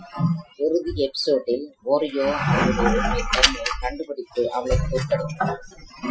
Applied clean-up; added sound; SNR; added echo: classical method Wiener filter.